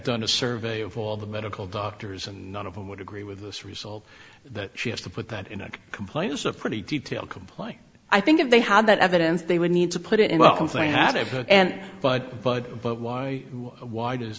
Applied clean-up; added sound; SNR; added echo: none; none; none; none.